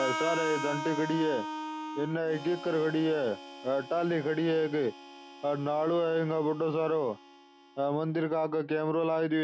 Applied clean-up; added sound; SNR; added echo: none; Harmonica; 10 dB; none.